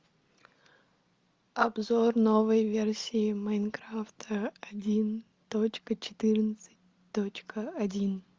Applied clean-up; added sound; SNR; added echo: none; none; none; none.